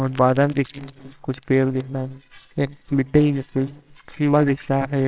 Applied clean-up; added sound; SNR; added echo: neural separator model SepFormer WHAMR!.